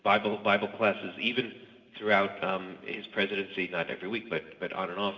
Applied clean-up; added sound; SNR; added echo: none; none; none; reverberation time 2.5 s.